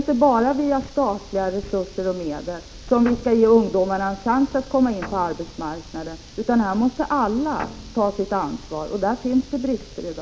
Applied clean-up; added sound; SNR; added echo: none; Guitar; 18 dB; none.